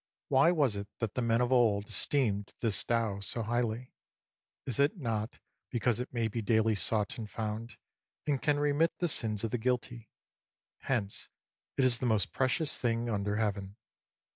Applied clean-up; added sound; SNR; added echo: none; none; none; none.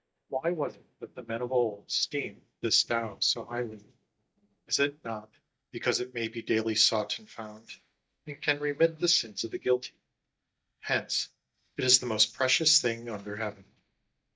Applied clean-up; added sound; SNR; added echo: neural mask model DeepFilterNet 3.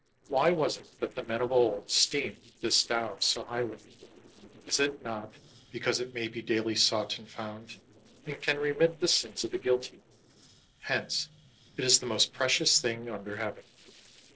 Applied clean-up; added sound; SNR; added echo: neural separator model SepFormer DNS4.